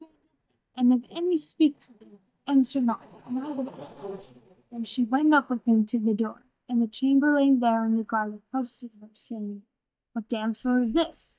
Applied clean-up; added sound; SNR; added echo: neural mask model DeepFilterNet 3.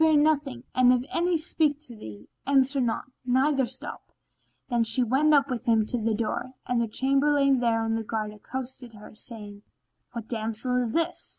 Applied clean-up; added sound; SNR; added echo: none; none; none; none.